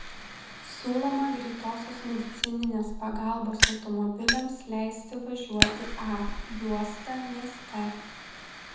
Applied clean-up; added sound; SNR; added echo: none; Fire; 1 dB; reverberation time 0.9 s.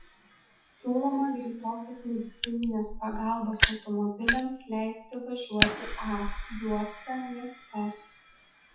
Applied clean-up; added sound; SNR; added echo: classical method WPE with log-MMSE.